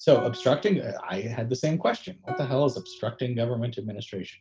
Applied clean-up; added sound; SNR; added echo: none; Plucked string instrument; 16 dB; none.